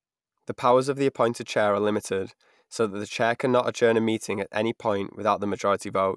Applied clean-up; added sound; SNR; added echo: none; none; none; none.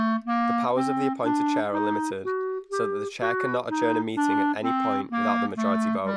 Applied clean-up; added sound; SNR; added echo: none; Wind instrument, woodwind instrument; -5 dB; none.